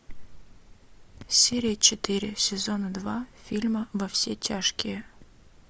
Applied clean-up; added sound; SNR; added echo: none; none; none; none.